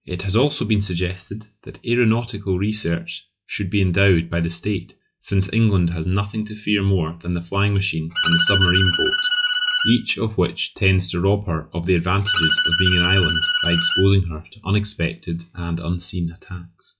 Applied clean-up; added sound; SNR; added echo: classical method log-MMSE.